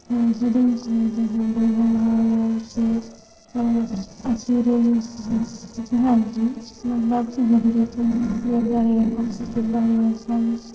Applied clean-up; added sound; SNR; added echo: neural separator model SepFormer DNS4.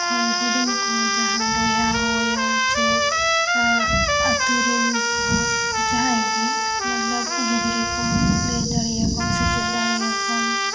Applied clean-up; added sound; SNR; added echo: none; Trumpet; -1 dB; reverberation time 0.9 s.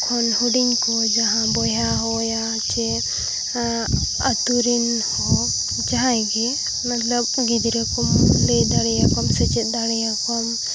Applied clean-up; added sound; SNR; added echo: none; none; none; none.